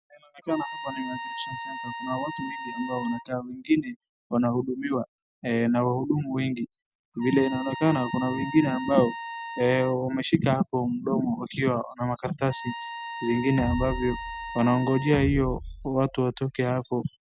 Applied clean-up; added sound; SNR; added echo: none; Trumpet + Bass drum; 9 dB; none.